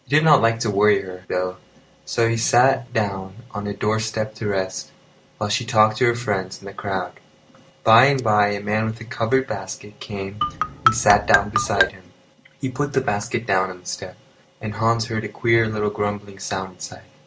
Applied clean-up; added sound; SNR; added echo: none; Marimba, xylophone; 0 dB; none.